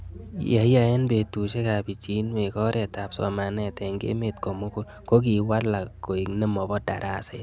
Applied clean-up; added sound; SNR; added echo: none; none; none; none.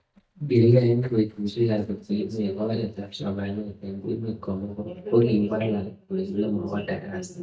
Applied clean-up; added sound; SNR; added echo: neural mask model DeepFilterNet 3.